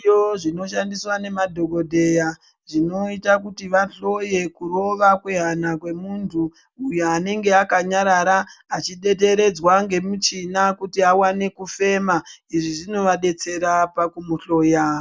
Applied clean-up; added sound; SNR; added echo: none; none; none; none.